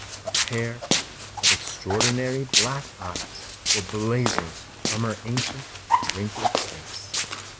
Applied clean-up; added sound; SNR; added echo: none; Walk, footsteps; -3 dB; none.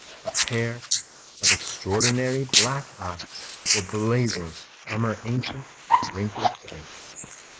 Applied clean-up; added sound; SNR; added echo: neural mask model Resemble Enhance denoiser.